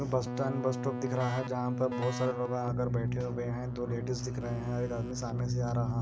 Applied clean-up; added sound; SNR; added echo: none; Keyboard (musical); 1 dB; none.